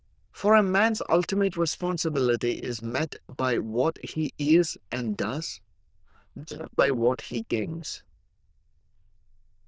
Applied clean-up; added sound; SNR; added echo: neural diffusion model UNIVERSE++.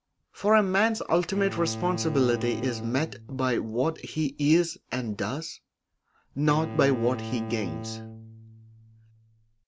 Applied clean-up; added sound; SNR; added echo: none; Bowed string instrument; 10 dB; none.